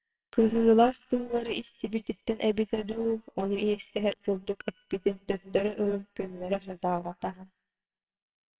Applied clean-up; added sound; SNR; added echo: neural separator model SepFormer WHAMR!.